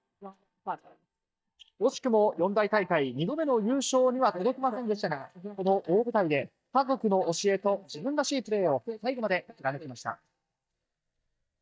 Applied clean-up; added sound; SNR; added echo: neural mask model DeepFilterNet 3.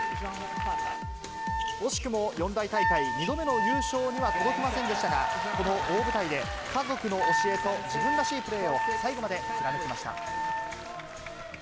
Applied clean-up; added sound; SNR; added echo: none; Wind instrument, woodwind instrument; 1 dB; none.